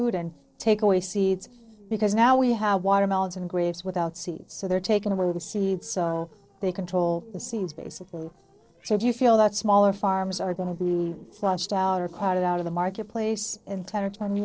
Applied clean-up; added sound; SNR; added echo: neural separator model SepFormer DNS4.